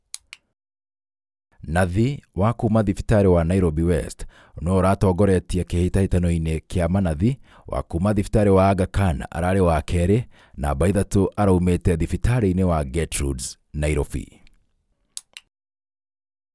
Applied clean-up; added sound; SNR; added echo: none; none; none; none.